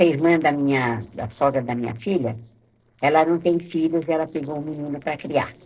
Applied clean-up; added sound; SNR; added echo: neural separator model SepFormer DNS4.